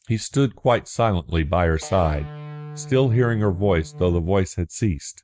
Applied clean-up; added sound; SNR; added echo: neural mask model RNNoise.